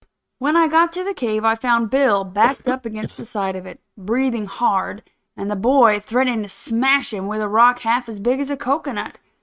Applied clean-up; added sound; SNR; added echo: neural mask model RNNoise.